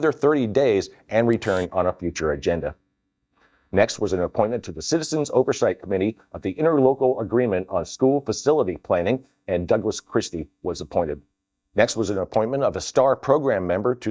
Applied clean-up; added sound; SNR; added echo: neural mask model DeepFilterNet 3.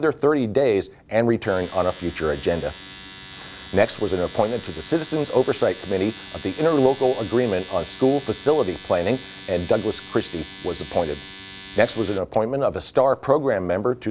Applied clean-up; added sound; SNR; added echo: none; Domestic sounds, home sounds; 17 dB; none.